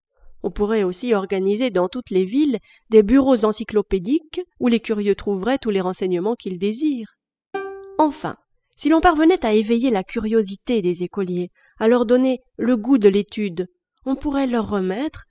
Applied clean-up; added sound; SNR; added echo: classical method spectral subtraction.